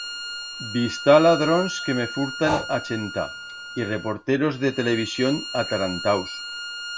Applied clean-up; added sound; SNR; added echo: none; Breathing + Bowed string instrument; 9 dB; none.